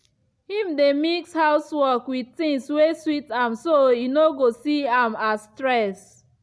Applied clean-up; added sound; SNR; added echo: none; none; none; none.